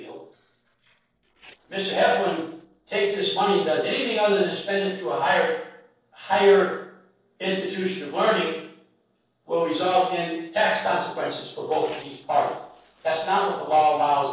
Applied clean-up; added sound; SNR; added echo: neural separator model SepFormer DNS4.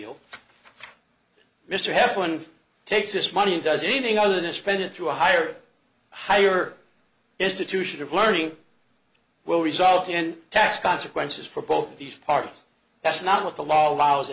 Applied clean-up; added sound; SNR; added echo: none; none; none; none.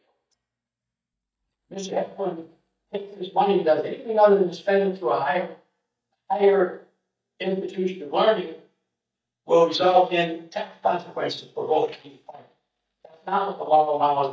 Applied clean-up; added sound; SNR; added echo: neural mask model DeepFilterNet 3.